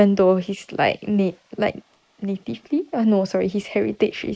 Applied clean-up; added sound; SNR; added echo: neural mask model Resemble Enhance denoiser.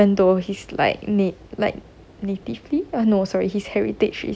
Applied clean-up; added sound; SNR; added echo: none; none; none; none.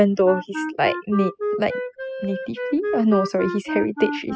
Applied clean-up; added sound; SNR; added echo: classical method spectral subtraction.